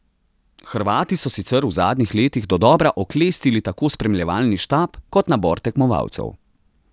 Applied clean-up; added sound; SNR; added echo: none; none; none; none.